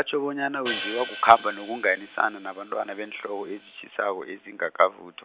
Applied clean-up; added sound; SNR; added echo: none; Hi-hat; 12 dB; none.